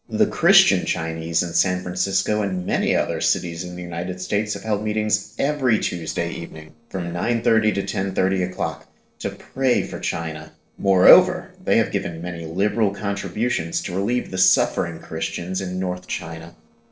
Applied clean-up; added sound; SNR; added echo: neural separator model SepFormer DNS4.